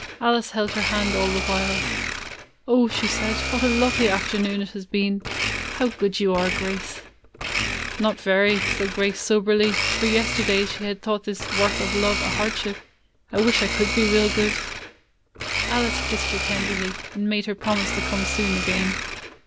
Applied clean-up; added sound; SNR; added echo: none; Domestic sounds, home sounds; 3 dB; none.